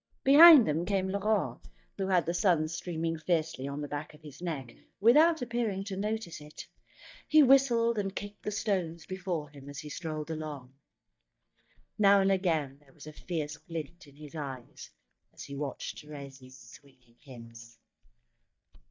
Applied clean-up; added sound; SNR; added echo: neural mask model DeepFilterNet 3.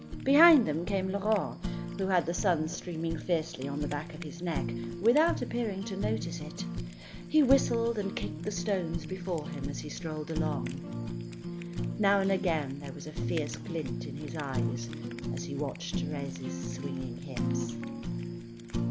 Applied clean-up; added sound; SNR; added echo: none; Fire; 4 dB; none.